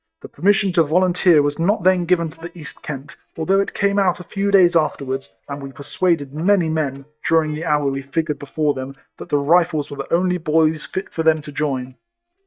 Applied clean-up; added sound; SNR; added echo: neural mask model DeepFilterNet 3.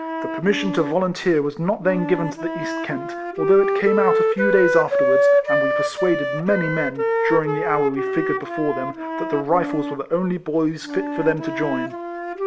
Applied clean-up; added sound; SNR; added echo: none; Wind instrument, woodwind instrument; 0 dB; none.